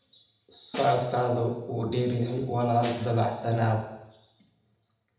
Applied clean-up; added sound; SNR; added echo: none; Snare drum; 18 dB; reverberation time 0.8 s.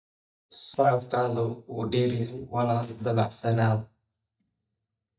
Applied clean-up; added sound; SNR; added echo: neural mask model DeepFilterNet 3.